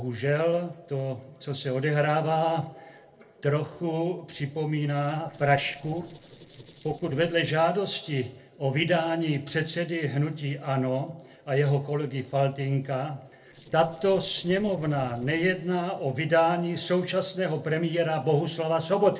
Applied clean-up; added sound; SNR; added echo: neural separator model SepFormer DNS4.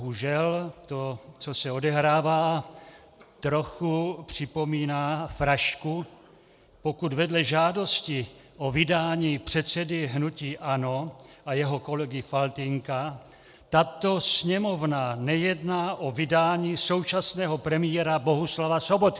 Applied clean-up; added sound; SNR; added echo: none; none; none; none.